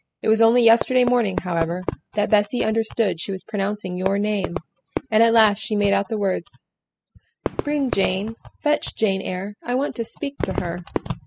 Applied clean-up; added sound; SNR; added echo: classical method spectral subtraction.